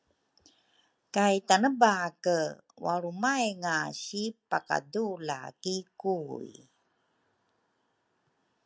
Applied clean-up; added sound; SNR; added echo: none; none; none; none.